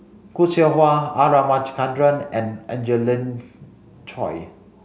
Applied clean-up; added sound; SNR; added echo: none; none; none; none.